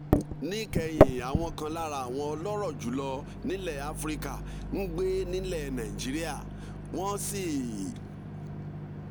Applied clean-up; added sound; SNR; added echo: none; Microwave oven; -2 dB; none.